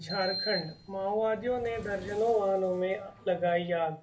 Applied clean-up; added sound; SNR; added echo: none; Sliding door; 13 dB; reverberation time 0.3 s.